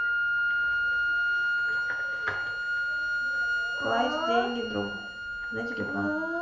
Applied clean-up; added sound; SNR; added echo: none; Wind instrument, woodwind instrument; -4 dB; reverberation time 0.7 s.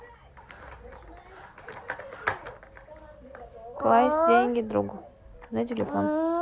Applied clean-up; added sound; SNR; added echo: none; none; none; none.